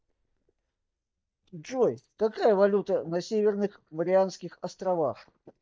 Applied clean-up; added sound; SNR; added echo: neural mask model DeepFilterNet 3.